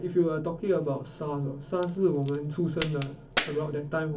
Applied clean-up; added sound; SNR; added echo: none; Crack; 10 dB; reverberation time 0.3 s.